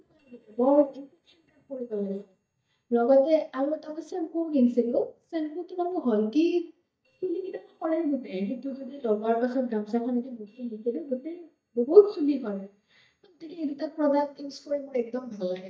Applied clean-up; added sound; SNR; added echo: neural mask model DeepFilterNet 3.